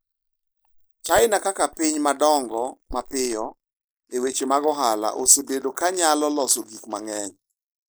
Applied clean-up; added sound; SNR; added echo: neural mask model Resemble Enhance denoiser.